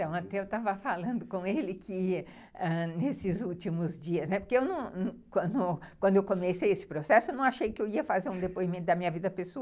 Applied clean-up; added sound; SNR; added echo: none; none; none; none.